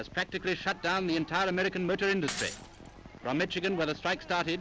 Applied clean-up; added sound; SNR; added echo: none; Shatter / Crushing; 11 dB; none.